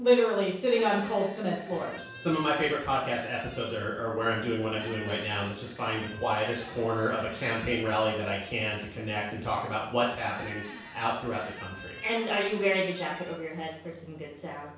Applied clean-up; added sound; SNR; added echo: none; Squeak; 17 dB; reverberation time 0.7 s.